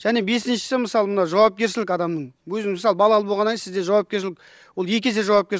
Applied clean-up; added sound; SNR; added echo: none; none; none; none.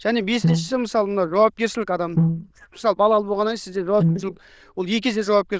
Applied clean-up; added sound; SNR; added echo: neural diffusion model UNIVERSE++.